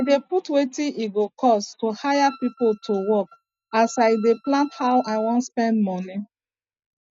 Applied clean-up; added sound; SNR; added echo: neural mask model RNNoise.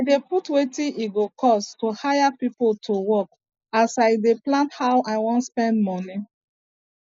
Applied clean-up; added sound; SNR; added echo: neural mask model Resemble Enhance denoiser.